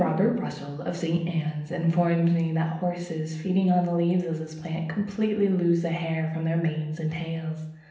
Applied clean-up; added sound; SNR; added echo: none; none; none; reverberation time 0.8 s.